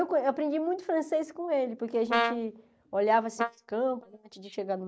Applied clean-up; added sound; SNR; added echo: neural mask model DeepFilterNet 3.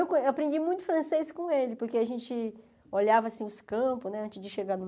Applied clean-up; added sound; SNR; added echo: none; none; none; none.